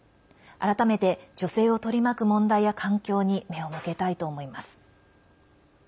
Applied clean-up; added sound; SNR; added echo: none; none; none; none.